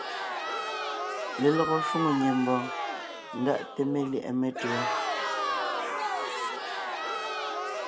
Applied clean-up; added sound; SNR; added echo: none; Crowd; 1 dB; none.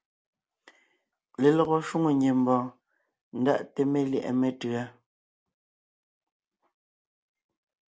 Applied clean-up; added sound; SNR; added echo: none; none; none; none.